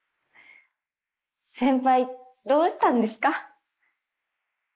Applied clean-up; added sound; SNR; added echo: neural mask model Resemble Enhance denoiser.